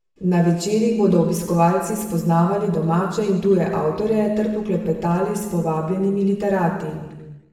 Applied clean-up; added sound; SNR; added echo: none; none; none; reverberation time 1.0 s.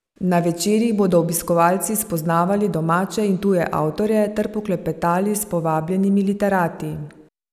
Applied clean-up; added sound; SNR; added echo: none; none; none; none.